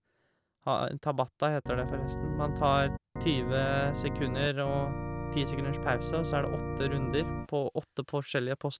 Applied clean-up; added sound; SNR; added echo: none; Organ; 5 dB; none.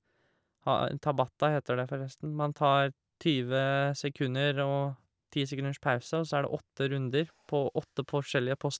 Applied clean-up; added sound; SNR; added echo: none; none; none; none.